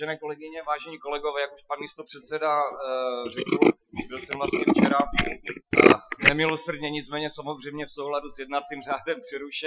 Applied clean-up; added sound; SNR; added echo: classical method Wiener filter.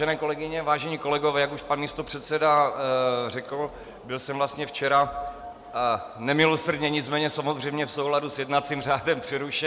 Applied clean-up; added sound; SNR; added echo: none; none; none; none.